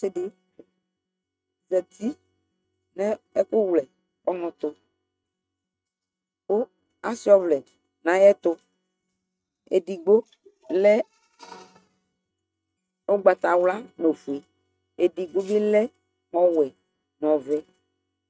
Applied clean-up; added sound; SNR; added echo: neural mask model RNNoise.